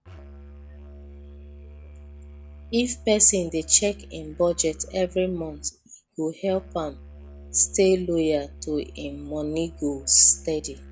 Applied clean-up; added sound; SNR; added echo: none; Musical instrument; 18 dB; none.